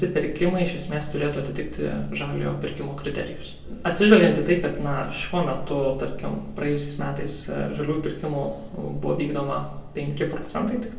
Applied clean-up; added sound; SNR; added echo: none; none; none; reverberation time 0.3 s.